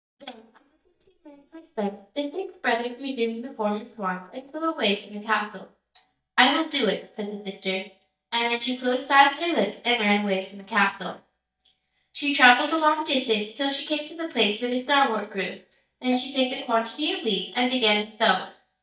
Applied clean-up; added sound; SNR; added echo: neural mask model DeepFilterNet 3.